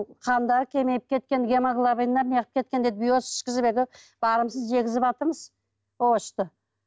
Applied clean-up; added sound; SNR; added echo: none; none; none; none.